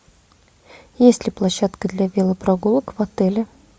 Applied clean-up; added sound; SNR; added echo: none; none; none; none.